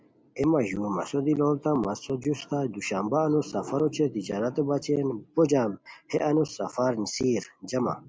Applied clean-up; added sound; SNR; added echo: none; none; none; none.